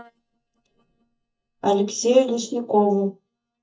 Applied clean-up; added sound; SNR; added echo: neural mask model DeepFilterNet 3.